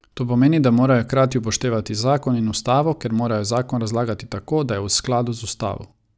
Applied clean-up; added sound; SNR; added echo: none; none; none; none.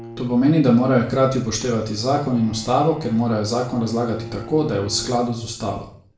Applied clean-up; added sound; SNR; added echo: none; Bowed string instrument; 19 dB; reverberation time 0.5 s.